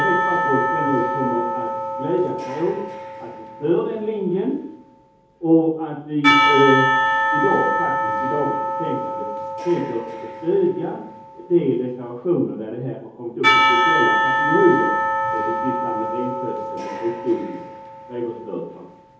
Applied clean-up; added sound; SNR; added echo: none; Church bell / Percussion; -1 dB; reverberation time 0.7 s.